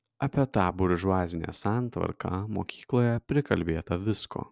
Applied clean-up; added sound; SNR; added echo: none; none; none; none.